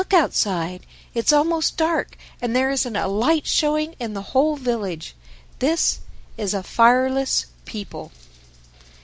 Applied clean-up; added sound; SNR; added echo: none; none; none; none.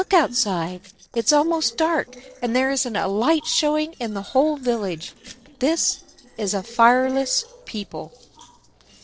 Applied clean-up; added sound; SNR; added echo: neural separator model SepFormer DNS4.